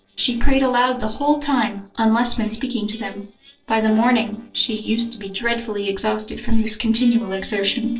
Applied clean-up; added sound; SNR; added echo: neural separator model SepFormer DNS4.